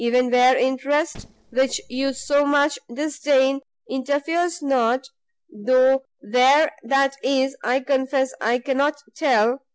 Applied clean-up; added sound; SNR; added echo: neural separator model SepFormer DNS4.